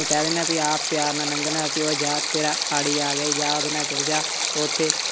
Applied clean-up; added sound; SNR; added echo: none; Stream; -1 dB; none.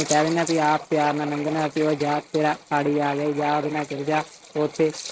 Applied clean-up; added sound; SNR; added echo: neural mask model RNNoise.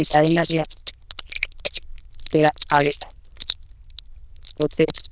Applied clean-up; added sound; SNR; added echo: neural diffusion model UNIVERSE++.